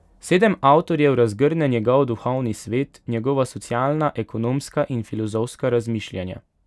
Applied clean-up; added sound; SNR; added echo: none; none; none; none.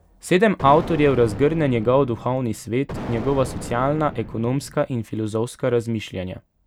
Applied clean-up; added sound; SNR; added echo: none; Explosion; 12 dB; none.